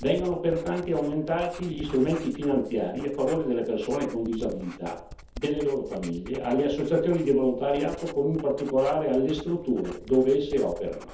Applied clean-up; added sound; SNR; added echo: none; Writing; 18 dB; reverberation time 0.5 s.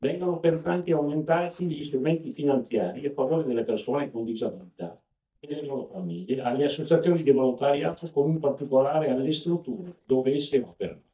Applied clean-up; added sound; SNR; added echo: neural mask model DeepFilterNet 3.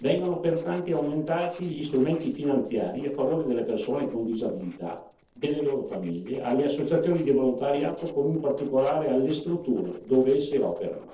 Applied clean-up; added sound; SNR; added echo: neural separator model SepFormer DNS4.